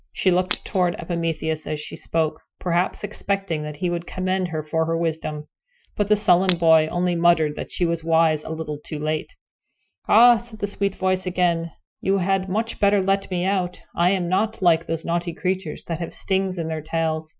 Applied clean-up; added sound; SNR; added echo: classical method Wiener filter.